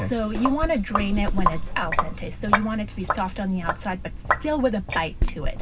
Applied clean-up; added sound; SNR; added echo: none; Sink (filling or washing); -1 dB; reverberation time 0.4 s.